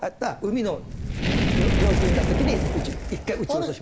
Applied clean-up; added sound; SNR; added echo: none; Fire; -4 dB; none.